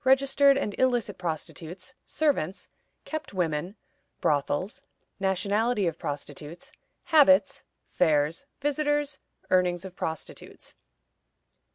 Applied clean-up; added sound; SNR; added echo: none; none; none; none.